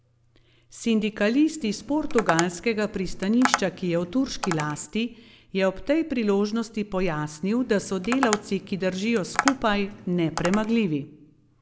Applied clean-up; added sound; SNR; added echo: none; Tap; 7 dB; none.